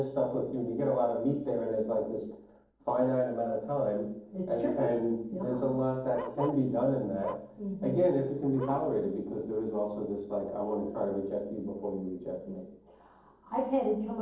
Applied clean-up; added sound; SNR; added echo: neural separator model SepFormer DNS4.